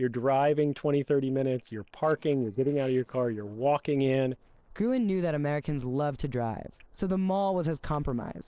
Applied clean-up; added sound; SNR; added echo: neural separator model SepFormer DNS4.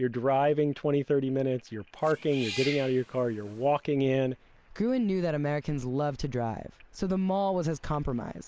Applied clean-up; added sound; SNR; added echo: none; Cat; 14 dB; none.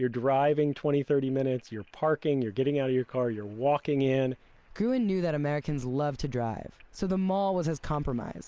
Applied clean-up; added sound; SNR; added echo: none; none; none; none.